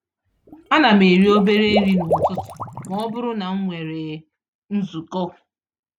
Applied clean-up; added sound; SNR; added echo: none; Water / Liquid; 7 dB; none.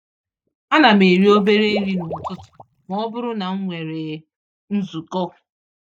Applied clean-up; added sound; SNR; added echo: neural mask model DeepFilterNet 3.